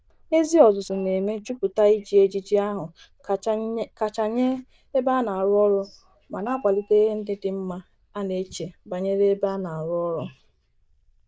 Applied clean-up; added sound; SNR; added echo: neural diffusion model UNIVERSE++.